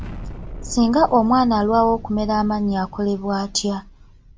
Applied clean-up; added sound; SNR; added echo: none; Explosion; 14 dB; none.